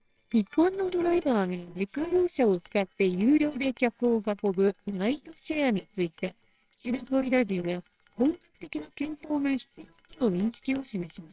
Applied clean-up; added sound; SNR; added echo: neural separator model SepFormer WHAMR!.